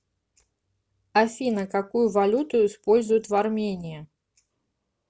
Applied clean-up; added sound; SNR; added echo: none; none; none; none.